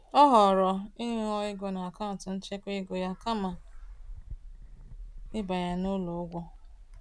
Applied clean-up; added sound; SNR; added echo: none; Bird; 17 dB; none.